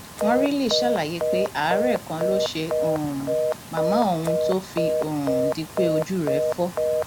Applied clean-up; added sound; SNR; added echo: none; Telephone; -1 dB; none.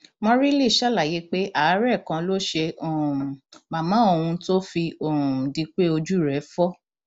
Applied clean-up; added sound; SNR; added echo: none; none; none; none.